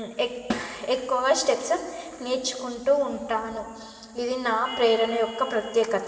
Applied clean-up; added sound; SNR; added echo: none; Snare drum; 13 dB; reverberation time 2.5 s.